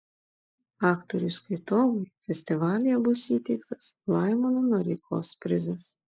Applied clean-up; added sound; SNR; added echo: neural mask model Resemble Enhance denoiser.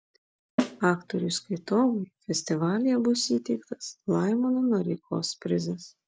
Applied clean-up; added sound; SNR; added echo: none; Snare drum; 7 dB; none.